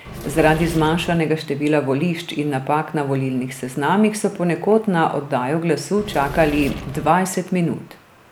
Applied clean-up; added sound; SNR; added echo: none; Engine / Mechanisms; 11 dB; none.